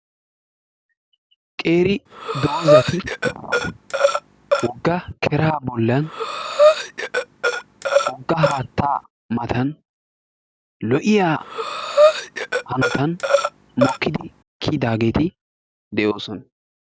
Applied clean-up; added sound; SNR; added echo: none; Breathing; -3 dB; none.